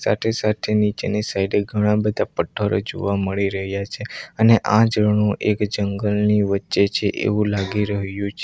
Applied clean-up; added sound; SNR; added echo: none; none; none; none.